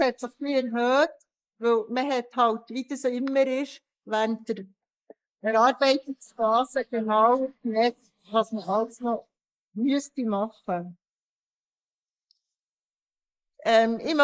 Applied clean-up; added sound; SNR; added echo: neural mask model Resemble Enhance denoiser.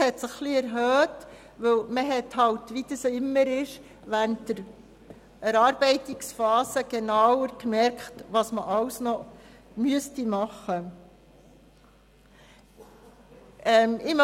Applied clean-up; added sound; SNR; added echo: none; none; none; none.